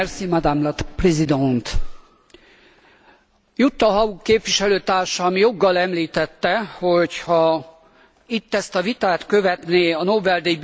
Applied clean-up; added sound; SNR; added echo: none; none; none; none.